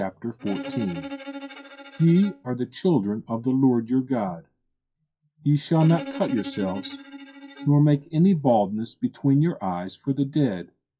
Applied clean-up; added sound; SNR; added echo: classical method WPE with log-MMSE.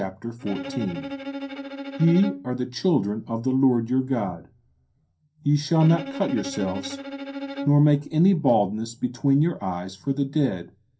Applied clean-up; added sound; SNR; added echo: none; Bowed string instrument; 11 dB; reverberation time 0.3 s.